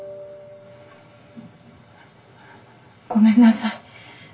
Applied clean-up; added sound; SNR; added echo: none; none; none; reverberation time 0.2 s.